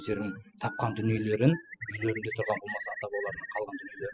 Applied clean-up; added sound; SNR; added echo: classical method spectral subtraction.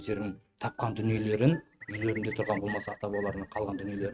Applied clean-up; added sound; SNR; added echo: neural mask model RNNoise.